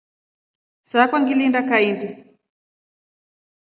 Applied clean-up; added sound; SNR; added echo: none; none; none; none.